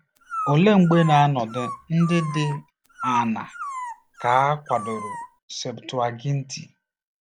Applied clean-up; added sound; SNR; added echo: none; Dog; 10 dB; none.